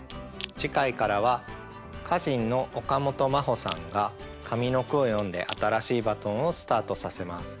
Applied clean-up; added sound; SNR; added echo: none; Crack / Crushing; 19 dB; none.